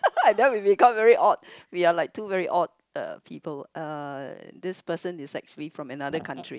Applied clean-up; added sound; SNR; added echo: none; none; none; none.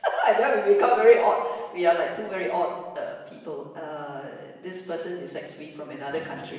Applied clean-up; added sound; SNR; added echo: none; none; none; reverberation time 1.0 s.